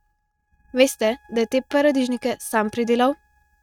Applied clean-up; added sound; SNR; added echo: neural mask model RNNoise.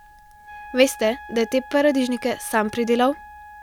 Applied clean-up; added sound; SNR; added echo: none; Wind instrument, woodwind instrument; 18 dB; none.